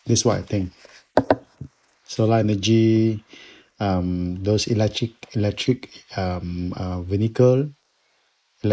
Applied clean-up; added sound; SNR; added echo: neural mask model Resemble Enhance denoiser.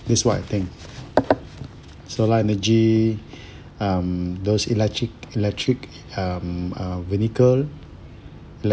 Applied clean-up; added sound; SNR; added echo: none; none; none; none.